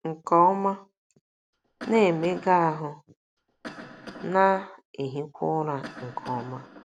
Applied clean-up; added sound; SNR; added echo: none; Cough; 17 dB; none.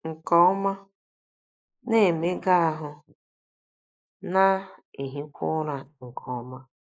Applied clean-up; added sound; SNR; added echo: neural mask model Resemble Enhance denoiser.